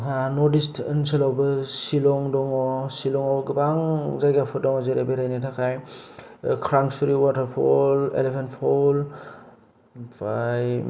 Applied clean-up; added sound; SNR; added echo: none; none; none; none.